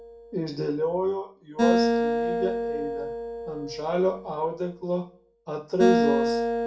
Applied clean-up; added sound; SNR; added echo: none; Acoustic guitar; -2 dB; reverberation time 0.3 s.